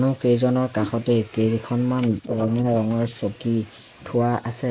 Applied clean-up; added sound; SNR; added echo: neural mask model Resemble Enhance denoiser.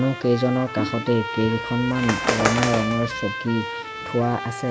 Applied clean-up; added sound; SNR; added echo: none; Trumpet + Bird; 5 dB; none.